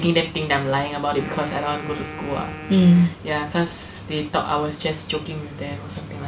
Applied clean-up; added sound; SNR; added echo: none; Wind instrument, woodwind instrument; 15 dB; none.